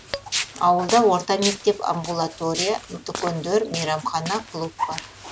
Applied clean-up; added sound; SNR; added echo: none; Walk, footsteps + Tap / Glass; 9 dB; none.